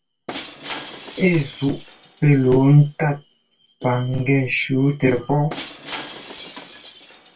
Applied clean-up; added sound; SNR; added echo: none; Shatter; 18 dB; reverberation time 0.2 s.